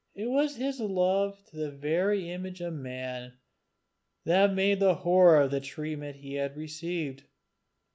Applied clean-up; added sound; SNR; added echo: none; none; none; none.